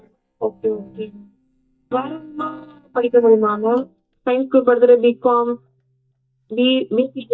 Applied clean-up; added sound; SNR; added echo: neural mask model DeepFilterNet 3.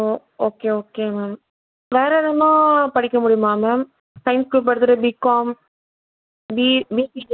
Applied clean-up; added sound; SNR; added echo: none; none; none; none.